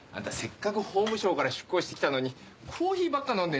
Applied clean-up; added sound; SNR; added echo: none; none; none; none.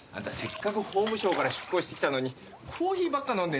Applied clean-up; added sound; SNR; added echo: none; Splash, splatter; 14 dB; none.